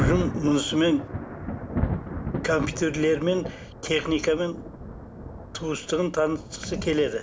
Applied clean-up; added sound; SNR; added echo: none; Thunder; 6 dB; none.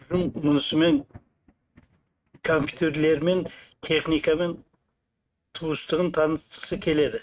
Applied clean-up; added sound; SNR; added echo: neural mask model RNNoise.